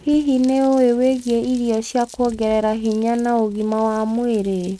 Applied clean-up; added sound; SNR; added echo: neural mask model RNNoise.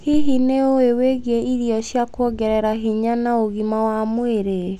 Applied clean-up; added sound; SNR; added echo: none; none; none; none.